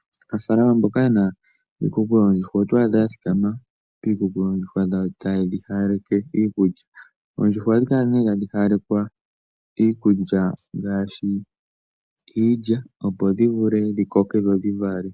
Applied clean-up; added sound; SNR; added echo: none; none; none; none.